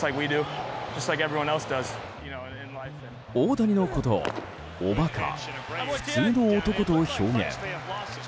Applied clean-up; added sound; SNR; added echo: none; Bass guitar; 16 dB; none.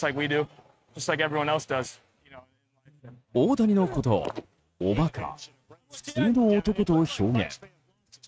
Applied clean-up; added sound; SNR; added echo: neural mask model RNNoise.